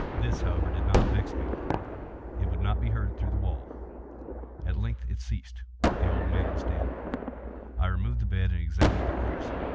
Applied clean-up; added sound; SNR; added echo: none; Gunshot, gunfire; 3 dB; none.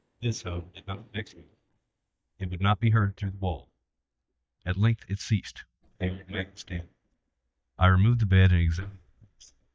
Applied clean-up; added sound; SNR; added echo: neural mask model DeepFilterNet 3.